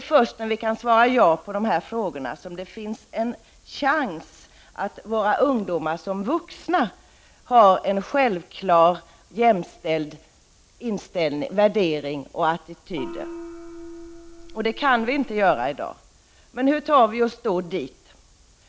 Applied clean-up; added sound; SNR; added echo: none; Gong; 14 dB; none.